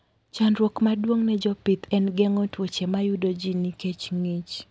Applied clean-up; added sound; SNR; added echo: none; none; none; none.